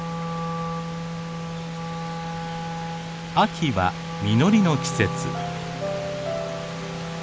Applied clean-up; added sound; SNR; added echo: none; Wind instrument, woodwind instrument; 5 dB; none.